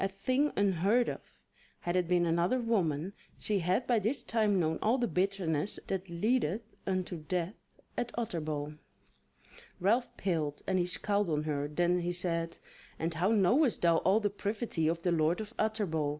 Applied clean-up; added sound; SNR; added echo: none; none; none; none.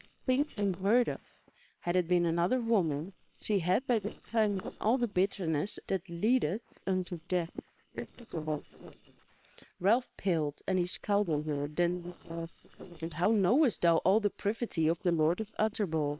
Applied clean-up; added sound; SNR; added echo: neural separator model SepFormer WHAM!.